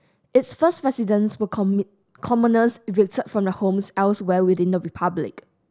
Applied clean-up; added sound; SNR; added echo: none; none; none; none.